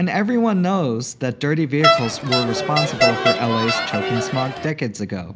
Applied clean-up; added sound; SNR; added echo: none; Crowd; -1 dB; none.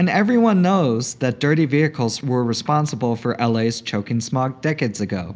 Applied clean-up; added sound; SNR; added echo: none; none; none; none.